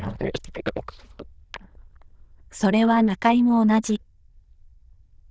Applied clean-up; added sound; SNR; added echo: neural diffusion model UNIVERSE++.